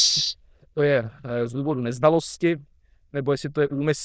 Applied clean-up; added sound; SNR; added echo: neural diffusion model UNIVERSE++.